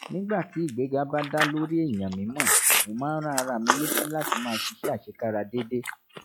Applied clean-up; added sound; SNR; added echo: classical method log-MMSE.